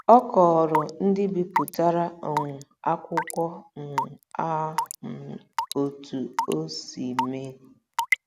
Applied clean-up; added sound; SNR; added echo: none; Raindrop / Drip / Water tap, faucet; 7 dB; none.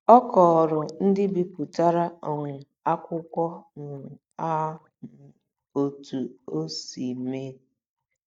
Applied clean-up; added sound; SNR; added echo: neural mask model DeepFilterNet 3.